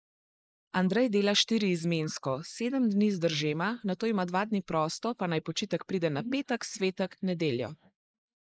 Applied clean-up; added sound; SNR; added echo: neural mask model Resemble Enhance denoiser.